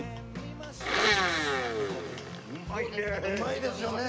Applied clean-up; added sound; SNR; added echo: none; Domestic sounds, home sounds; -4 dB; none.